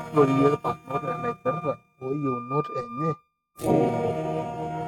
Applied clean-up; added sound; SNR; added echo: neural mask model RNNoise.